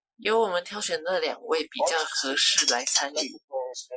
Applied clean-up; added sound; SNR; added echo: classical method Wiener filter.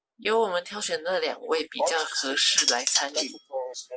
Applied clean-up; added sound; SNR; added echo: none; Cutlery, silverware; 1 dB; none.